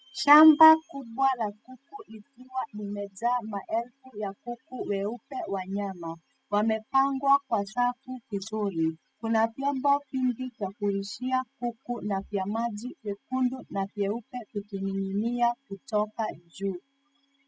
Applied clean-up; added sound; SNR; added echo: classical method spectral subtraction.